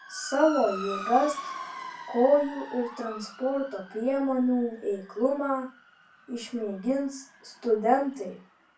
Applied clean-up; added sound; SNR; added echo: none; Motor vehicle (road) / Siren; 14 dB; reverberation time 0.3 s.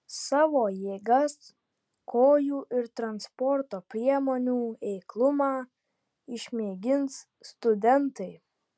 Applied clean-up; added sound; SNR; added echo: none; none; none; none.